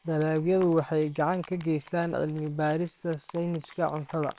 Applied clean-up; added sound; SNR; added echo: neural separator model SepFormer WHAMR!.